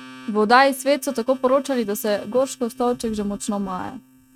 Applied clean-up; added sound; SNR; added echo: neural mask model RNNoise.